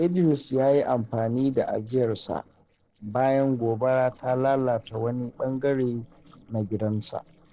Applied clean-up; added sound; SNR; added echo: neural separator model SepFormer DNS4.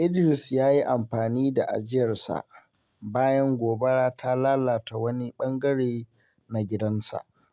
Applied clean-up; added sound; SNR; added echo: none; none; none; none.